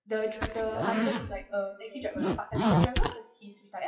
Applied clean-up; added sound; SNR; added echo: classical method WPE with log-MMSE.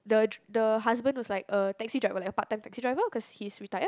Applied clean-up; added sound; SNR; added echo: none; none; none; none.